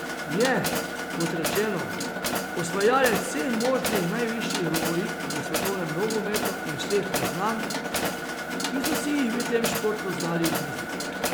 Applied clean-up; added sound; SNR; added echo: none; Mechanisms; 1 dB; none.